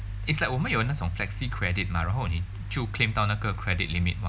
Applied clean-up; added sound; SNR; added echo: none; none; none; none.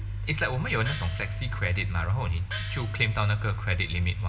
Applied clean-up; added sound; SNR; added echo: none; Gong; 14 dB; reverberation time 1.5 s.